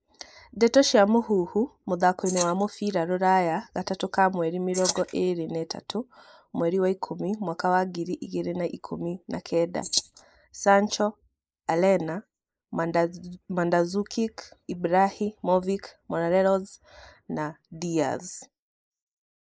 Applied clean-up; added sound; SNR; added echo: neural mask model Resemble Enhance denoiser.